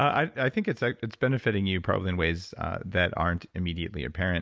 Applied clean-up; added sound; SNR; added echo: none; none; none; none.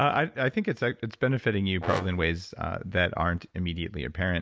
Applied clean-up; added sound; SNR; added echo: none; Brass instrument; 14 dB; none.